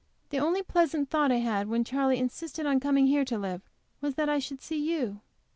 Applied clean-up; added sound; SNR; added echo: none; none; none; none.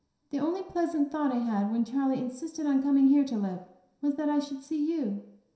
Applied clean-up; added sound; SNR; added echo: none; none; none; reverberation time 0.7 s.